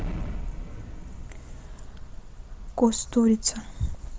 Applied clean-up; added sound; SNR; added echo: none; Explosion; 9 dB; none.